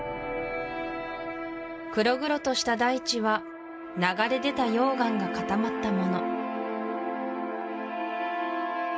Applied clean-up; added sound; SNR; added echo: none; none; none; none.